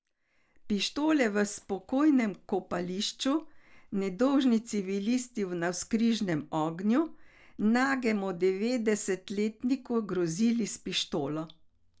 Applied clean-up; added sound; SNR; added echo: none; none; none; none.